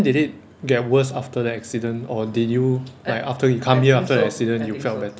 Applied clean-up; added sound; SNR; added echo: none; none; none; none.